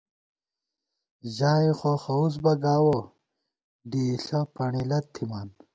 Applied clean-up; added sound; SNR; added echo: none; none; none; none.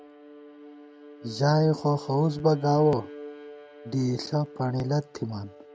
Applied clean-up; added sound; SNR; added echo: none; Bowed string instrument; 18 dB; none.